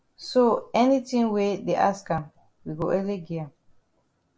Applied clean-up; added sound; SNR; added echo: none; none; none; none.